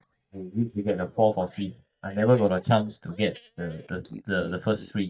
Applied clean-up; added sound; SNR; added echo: neural mask model DeepFilterNet 3.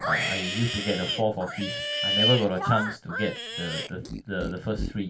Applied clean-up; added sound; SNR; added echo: none; Livestock, farm animals, working animals; 1 dB; reverberation time 0.2 s.